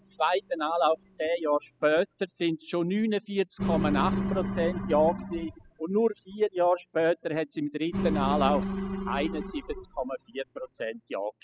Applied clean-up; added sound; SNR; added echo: classical method spectral subtraction.